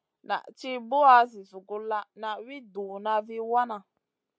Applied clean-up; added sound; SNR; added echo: none; none; none; none.